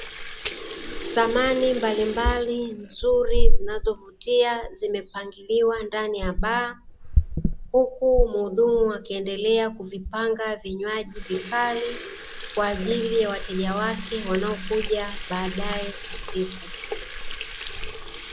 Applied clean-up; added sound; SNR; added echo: none; Sink (filling or washing) / Water tap, faucet; 0 dB; none.